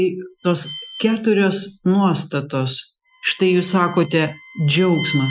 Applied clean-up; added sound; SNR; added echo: classical method Wiener filter.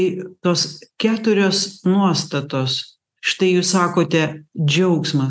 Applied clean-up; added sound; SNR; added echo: none; none; none; none.